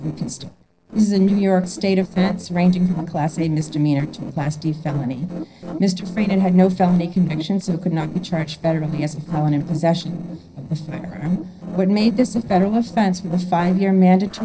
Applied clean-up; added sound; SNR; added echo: neural separator model SepFormer DNS4.